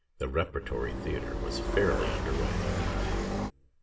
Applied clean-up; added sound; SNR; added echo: none; Motorcycle; -3 dB; reverberation time 2.6 s.